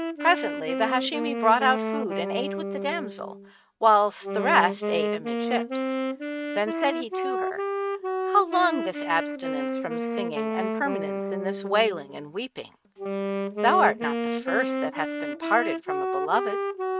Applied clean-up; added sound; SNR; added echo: neural mask model RNNoise.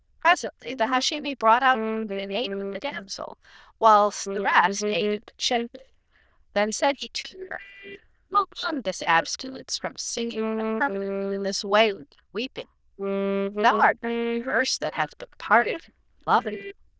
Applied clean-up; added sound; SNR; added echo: neural diffusion model UNIVERSE++.